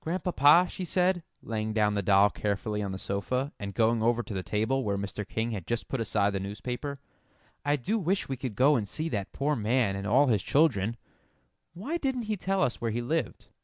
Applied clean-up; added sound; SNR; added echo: none; none; none; none.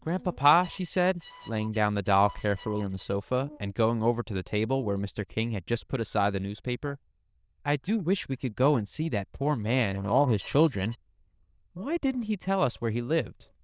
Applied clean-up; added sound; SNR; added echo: neural diffusion model UNIVERSE++.